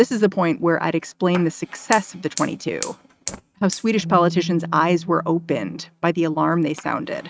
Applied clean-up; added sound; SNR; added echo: neural mask model RNNoise.